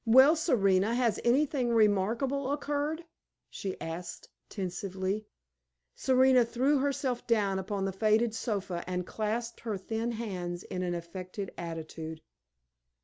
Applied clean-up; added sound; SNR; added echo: none; none; none; none.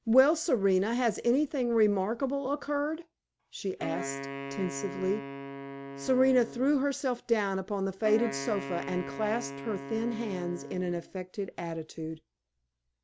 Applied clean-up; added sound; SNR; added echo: none; Wind instrument, woodwind instrument; 10 dB; none.